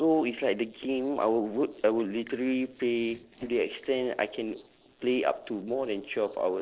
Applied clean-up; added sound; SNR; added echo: neural separator model SepFormer DNS4.